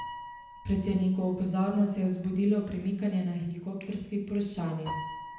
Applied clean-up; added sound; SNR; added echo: none; Piano; 15 dB; reverberation time 0.9 s.